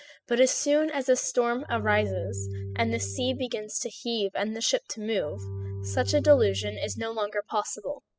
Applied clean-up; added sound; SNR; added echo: classical method spectral subtraction.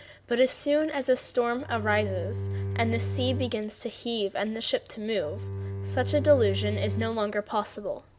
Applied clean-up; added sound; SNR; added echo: none; Bowed string instrument; 4 dB; none.